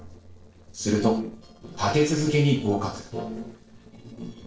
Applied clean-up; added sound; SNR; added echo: neural separator model SepFormer DNS4.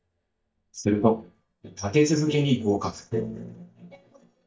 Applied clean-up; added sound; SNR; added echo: neural mask model DeepFilterNet 3.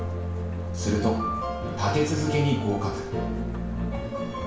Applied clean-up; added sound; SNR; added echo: none; Rain; 18 dB; reverberation time 0.7 s.